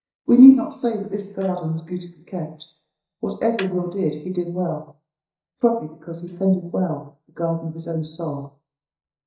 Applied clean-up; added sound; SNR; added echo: neural mask model DeepFilterNet 3.